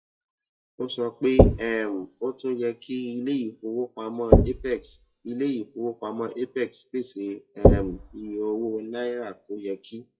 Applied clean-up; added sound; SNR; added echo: classical method WPE with log-MMSE.